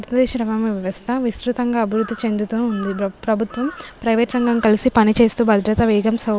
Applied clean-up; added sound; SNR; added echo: none; Bird vocalization, bird call, bird song / Crow; 20 dB; none.